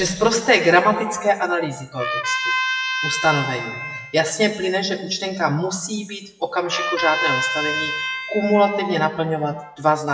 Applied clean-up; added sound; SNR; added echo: classical method WPE with log-MMSE.